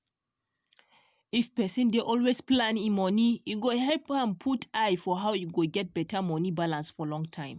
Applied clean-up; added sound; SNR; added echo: none; none; none; none.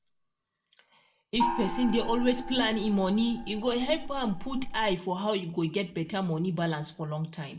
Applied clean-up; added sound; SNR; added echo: none; Gong; 5 dB; reverberation time 0.4 s.